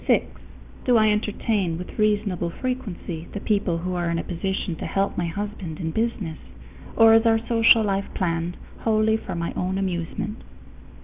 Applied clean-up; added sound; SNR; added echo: none; none; none; none.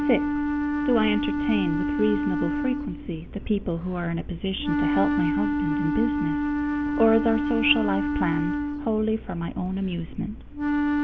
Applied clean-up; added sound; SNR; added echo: none; Wind instrument, woodwind instrument; 0 dB; none.